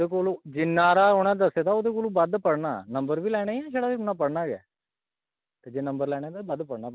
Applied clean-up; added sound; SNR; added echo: none; none; none; none.